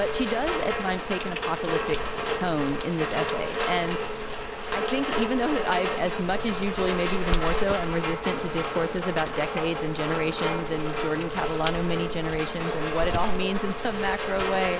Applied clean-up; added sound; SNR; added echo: none; Rain; 0 dB; none.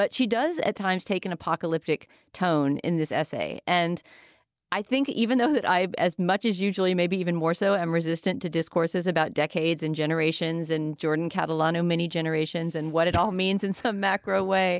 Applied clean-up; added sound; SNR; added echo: none; none; none; none.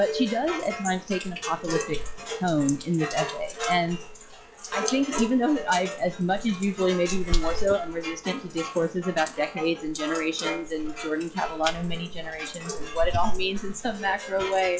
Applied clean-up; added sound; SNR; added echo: classical method log-MMSE.